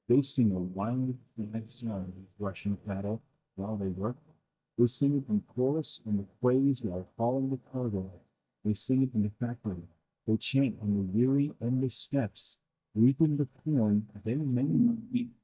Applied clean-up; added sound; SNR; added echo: neural mask model DeepFilterNet 3.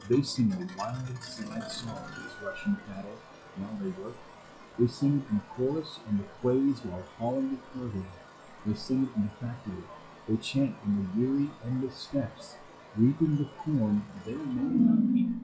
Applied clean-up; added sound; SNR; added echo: classical method WPE with log-MMSE.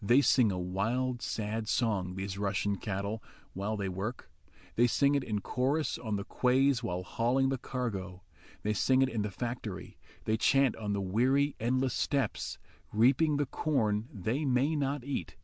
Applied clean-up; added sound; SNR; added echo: none; none; none; none.